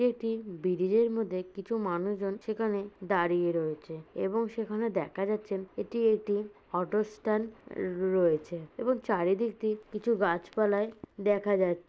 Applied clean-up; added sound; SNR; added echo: none; none; none; none.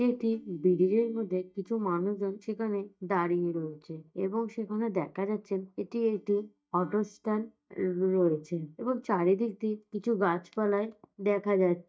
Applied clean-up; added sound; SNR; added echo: neural mask model DeepFilterNet 3.